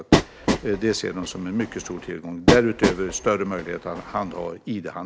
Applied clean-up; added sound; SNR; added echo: none; Train; -1 dB; none.